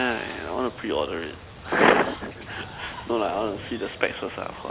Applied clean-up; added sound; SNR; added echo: none; Water; 14 dB; none.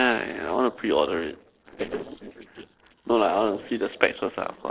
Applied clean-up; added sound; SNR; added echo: neural separator model SepFormer DNS4.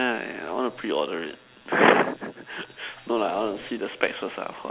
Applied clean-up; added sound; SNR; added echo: none; none; none; none.